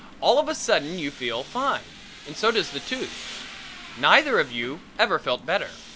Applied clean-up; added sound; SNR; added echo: none; Tools; 16 dB; none.